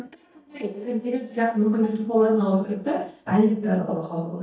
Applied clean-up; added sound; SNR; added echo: neural mask model DeepFilterNet 3.